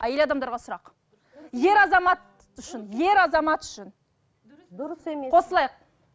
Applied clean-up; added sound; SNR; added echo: none; none; none; none.